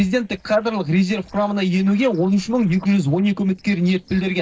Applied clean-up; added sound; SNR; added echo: neural separator model SepFormer DNS4.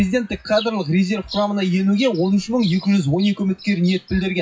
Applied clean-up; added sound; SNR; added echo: classical method WPE with log-MMSE.